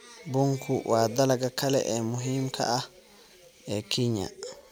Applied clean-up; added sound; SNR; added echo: none; none; none; none.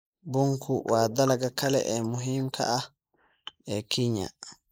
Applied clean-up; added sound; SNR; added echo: neural mask model Resemble Enhance denoiser.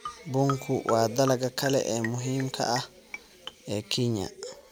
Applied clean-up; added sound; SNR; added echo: none; Marimba, xylophone; 12 dB; none.